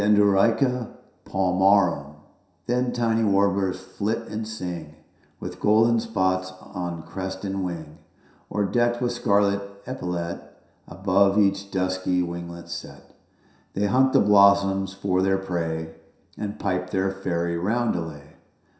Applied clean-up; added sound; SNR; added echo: none; none; none; reverberation time 0.7 s.